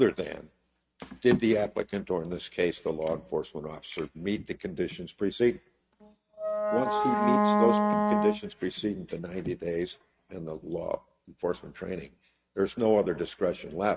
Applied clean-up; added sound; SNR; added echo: neural mask model RNNoise.